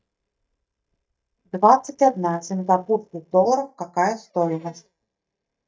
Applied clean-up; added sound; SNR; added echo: neural mask model DeepFilterNet 3.